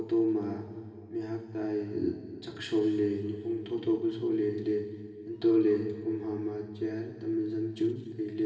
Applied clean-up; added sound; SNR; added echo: none; none; none; reverberation time 2.4 s.